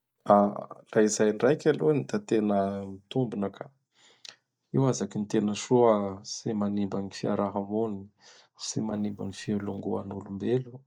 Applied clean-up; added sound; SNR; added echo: neural mask model DeepFilterNet 3.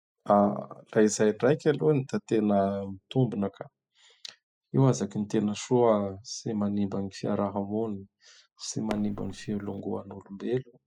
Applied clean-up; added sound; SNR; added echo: classical method spectral subtraction.